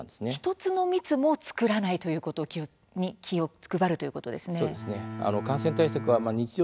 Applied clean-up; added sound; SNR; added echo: none; Bowed string instrument; 8 dB; none.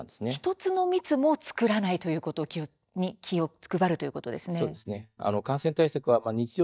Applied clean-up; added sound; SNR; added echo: neural mask model DeepFilterNet 3.